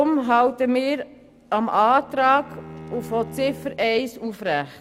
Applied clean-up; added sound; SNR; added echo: none; Bowed string instrument; 18 dB; none.